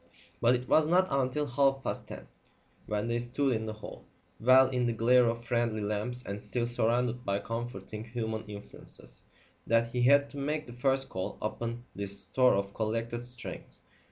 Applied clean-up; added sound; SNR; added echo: none; none; none; none.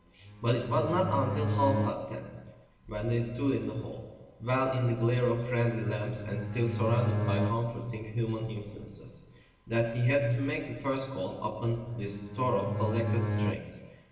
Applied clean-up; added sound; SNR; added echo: none; Bowed string instrument; 2 dB; reverberation time 1.3 s.